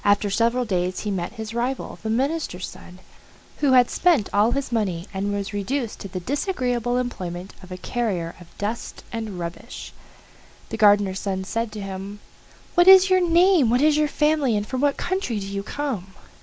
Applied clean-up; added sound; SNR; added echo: none; none; none; none.